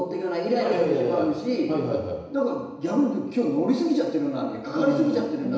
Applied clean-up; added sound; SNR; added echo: none; none; none; reverberation time 1.0 s.